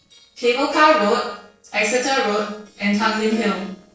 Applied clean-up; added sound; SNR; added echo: neural separator model SepFormer DNS4.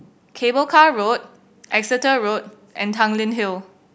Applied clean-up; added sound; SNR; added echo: none; none; none; none.